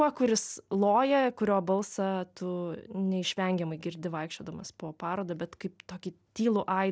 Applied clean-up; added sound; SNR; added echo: none; none; none; none.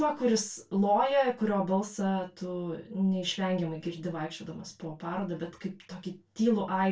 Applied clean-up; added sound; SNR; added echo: none; none; none; reverberation time 0.2 s.